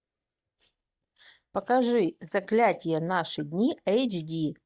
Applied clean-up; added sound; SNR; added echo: neural mask model DeepFilterNet 3.